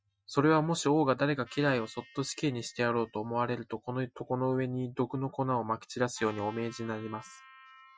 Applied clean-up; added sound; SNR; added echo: classical method Wiener filter.